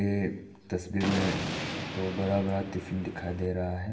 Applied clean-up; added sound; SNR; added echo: none; Thunder; 4 dB; reverberation time 0.8 s.